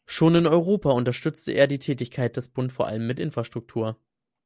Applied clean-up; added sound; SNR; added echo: none; none; none; none.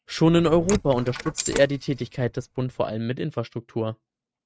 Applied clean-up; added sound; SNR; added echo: neural mask model RNNoise.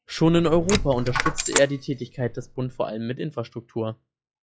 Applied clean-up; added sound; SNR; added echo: classical method log-MMSE.